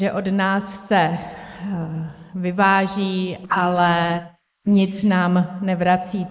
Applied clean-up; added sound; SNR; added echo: neural mask model Resemble Enhance denoiser.